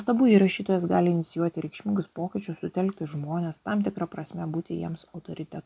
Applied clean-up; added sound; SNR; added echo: none; none; none; none.